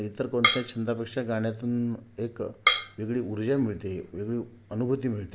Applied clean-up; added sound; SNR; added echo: none; Drum kit; -2 dB; none.